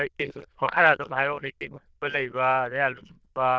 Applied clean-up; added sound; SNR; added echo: neural diffusion model UNIVERSE++.